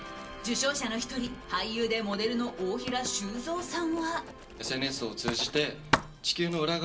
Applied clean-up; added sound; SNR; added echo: none; Writing; 8 dB; reverberation time 0.2 s.